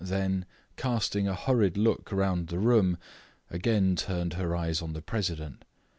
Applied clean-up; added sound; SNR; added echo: none; none; none; none.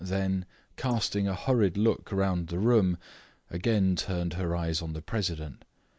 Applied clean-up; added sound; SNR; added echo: neural mask model Resemble Enhance denoiser.